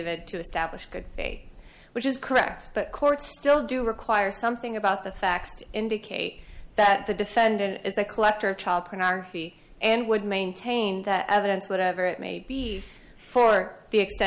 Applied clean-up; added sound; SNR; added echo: none; Thunder / Rain; 20 dB; none.